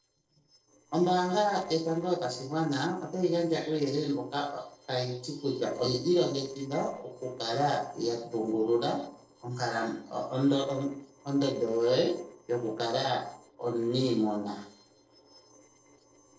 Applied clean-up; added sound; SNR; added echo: neural separator model SepFormer DNS4.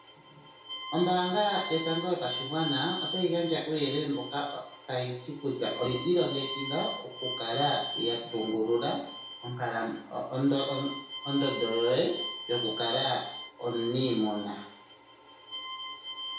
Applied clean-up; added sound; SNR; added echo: none; Bowed string instrument; 8 dB; reverberation time 0.5 s.